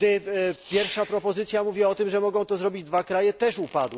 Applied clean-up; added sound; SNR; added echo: none; Fireworks; 20 dB; none.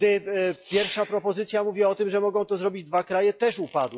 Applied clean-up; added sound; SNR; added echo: classical method log-MMSE.